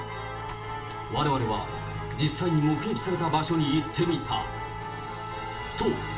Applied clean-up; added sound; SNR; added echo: none; Wind instrument, woodwind instrument; 15 dB; reverberation time 0.4 s.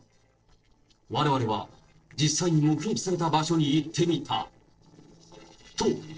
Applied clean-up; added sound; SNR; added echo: neural separator model SepFormer DNS4.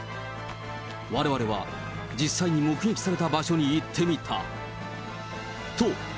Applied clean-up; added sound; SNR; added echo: none; none; none; none.